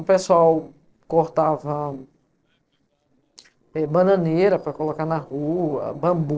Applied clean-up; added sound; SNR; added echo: neural separator model SepFormer DNS4.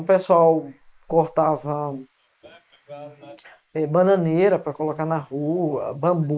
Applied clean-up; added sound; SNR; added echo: neural mask model Resemble Enhance denoiser.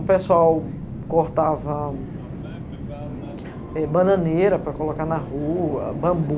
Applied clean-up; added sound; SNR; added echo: none; Subway, metro, underground; 10 dB; none.